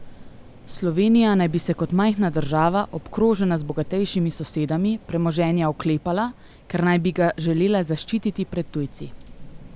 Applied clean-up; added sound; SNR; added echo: none; Rain; 16 dB; none.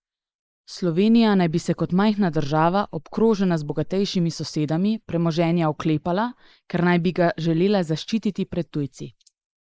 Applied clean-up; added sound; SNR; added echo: neural mask model Resemble Enhance denoiser.